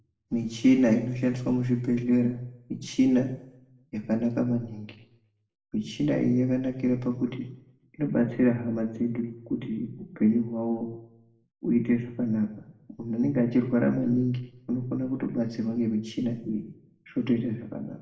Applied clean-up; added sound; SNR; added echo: none; none; none; reverberation time 0.7 s.